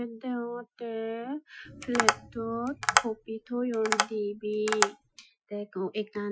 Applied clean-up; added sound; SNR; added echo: classical method Wiener filter.